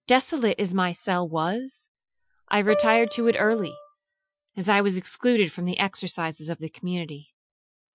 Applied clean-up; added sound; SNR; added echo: classical method Wiener filter.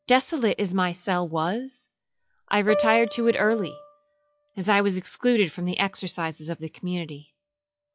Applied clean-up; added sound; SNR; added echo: classical method log-MMSE.